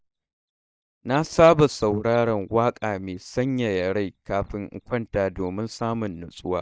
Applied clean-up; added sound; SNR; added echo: neural mask model DeepFilterNet 3.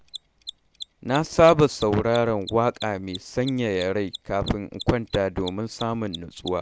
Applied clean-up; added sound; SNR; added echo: none; Mechanisms; 18 dB; none.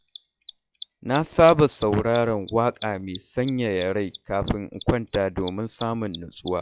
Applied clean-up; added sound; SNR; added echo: classical method log-MMSE.